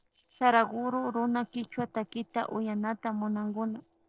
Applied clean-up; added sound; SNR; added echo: neural separator model SepFormer DNS4.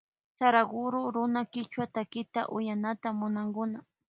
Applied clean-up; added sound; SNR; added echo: none; none; none; none.